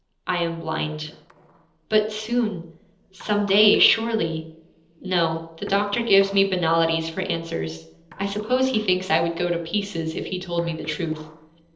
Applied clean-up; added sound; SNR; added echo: neural separator model SepFormer DNS4.